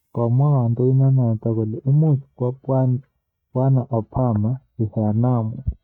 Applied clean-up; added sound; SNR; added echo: neural mask model DeepFilterNet 3.